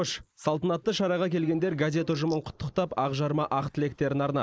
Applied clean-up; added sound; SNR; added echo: neural mask model Resemble Enhance denoiser.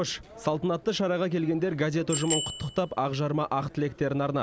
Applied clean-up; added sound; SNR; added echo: none; Bicycle bell; 11 dB; none.